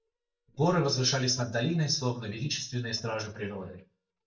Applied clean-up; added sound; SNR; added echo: neural mask model DeepFilterNet 3.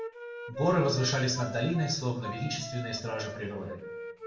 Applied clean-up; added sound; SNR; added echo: none; Wind instrument, woodwind instrument; 10 dB; reverberation time 0.7 s.